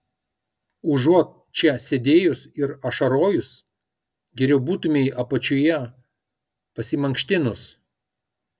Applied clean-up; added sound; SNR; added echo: none; none; none; none.